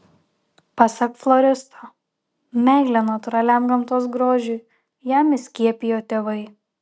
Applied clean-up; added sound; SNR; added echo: none; none; none; none.